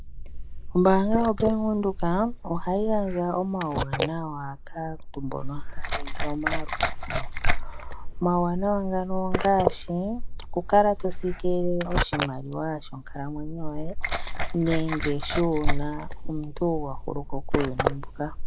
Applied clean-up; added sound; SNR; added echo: neural mask model Resemble Enhance denoiser.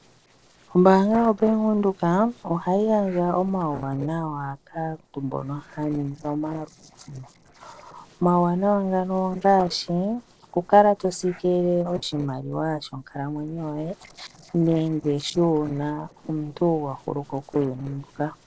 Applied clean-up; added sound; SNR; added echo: neural separator model SepFormer DNS4.